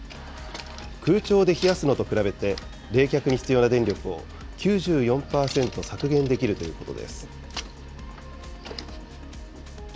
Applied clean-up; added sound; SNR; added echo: none; none; none; none.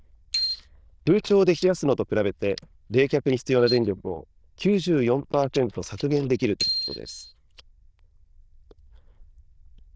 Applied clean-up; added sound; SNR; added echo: neural diffusion model UNIVERSE++.